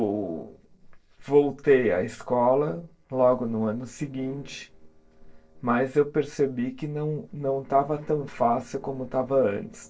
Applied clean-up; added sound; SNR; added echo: neural separator model SepFormer DNS4.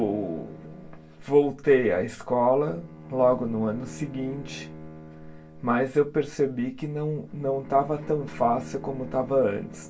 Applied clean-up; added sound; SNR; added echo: none; Bowed string instrument; 18 dB; reverberation time 0.2 s.